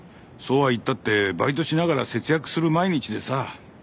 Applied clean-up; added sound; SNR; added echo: none; none; none; none.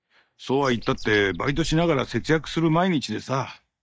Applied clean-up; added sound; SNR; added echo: neural mask model DeepFilterNet 3.